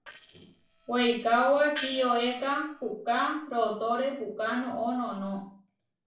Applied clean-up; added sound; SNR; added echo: neural separator model SepFormer DNS4.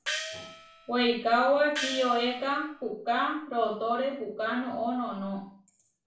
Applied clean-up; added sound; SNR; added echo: none; Gong; 9 dB; reverberation time 0.4 s.